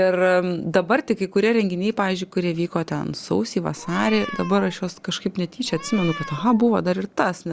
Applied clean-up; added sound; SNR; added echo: none; Meow; 13 dB; none.